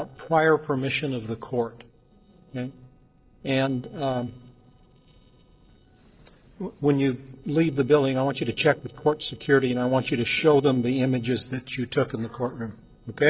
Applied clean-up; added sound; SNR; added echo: neural separator model SepFormer DNS4.